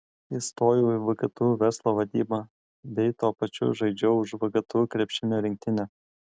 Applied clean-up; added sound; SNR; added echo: none; none; none; none.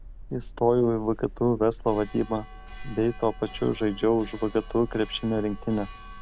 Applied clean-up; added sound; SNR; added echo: none; Church bell; 14 dB; none.